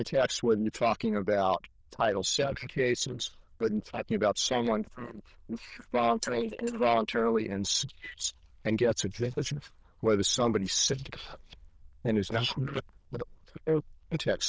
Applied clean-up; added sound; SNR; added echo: neural diffusion model UNIVERSE++.